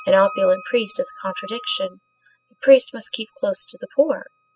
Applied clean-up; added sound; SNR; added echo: classical method spectral subtraction.